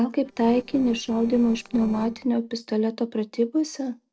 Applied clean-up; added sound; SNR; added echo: neural separator model SepFormer DNS4.